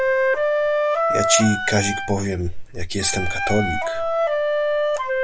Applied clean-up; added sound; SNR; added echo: none; Wind instrument, woodwind instrument; -2 dB; none.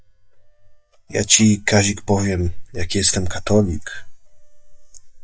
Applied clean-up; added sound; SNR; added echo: neural mask model DeepFilterNet 3.